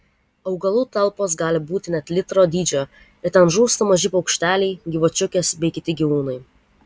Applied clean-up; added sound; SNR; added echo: none; none; none; none.